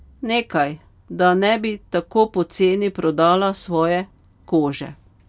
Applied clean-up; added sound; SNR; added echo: none; none; none; none.